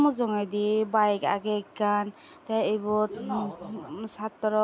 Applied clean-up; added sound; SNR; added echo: none; none; none; none.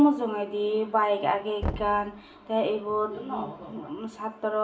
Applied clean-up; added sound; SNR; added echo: none; Knock; 12 dB; reverberation time 0.5 s.